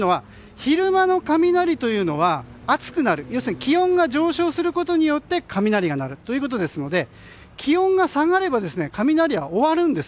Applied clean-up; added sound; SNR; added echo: none; none; none; none.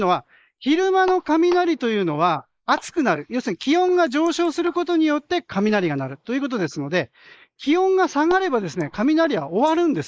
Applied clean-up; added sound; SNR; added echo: neural mask model Resemble Enhance denoiser.